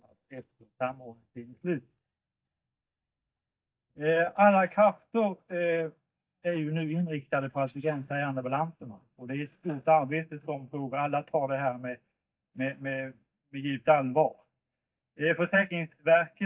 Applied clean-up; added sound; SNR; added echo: neural mask model DeepFilterNet 3.